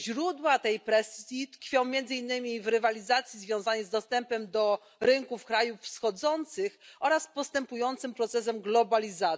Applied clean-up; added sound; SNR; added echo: none; none; none; none.